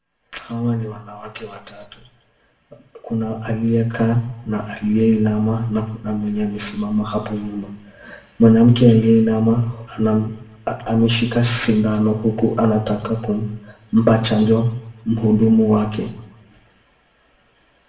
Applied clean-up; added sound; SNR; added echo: none; none; none; reverberation time 0.7 s.